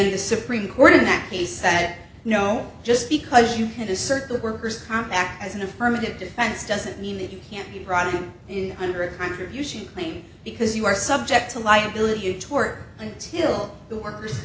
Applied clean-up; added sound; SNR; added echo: none; none; none; none.